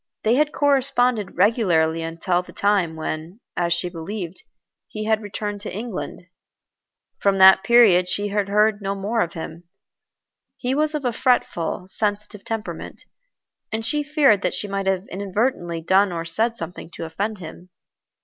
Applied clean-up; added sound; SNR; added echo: none; none; none; none.